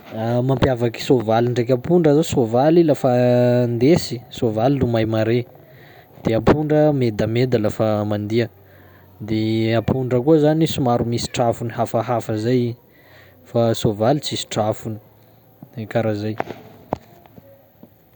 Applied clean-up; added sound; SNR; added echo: none; none; none; none.